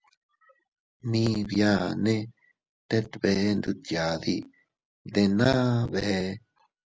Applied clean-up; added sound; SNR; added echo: none; none; none; none.